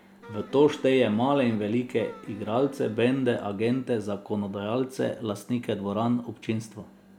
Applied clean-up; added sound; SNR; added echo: none; Wind instrument, woodwind instrument; 19 dB; none.